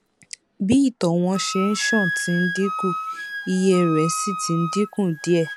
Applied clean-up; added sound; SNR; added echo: none; Wind instrument, woodwind instrument; 8 dB; none.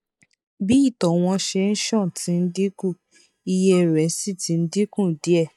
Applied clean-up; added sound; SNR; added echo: neural mask model DeepFilterNet 3.